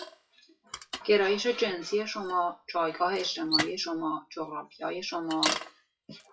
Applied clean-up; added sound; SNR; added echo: classical method WPE with log-MMSE.